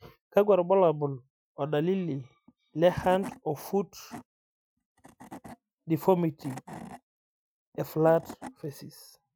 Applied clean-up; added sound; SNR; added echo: classical method Wiener filter.